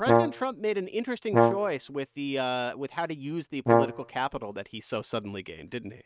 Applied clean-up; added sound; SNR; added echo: neural mask model RNNoise.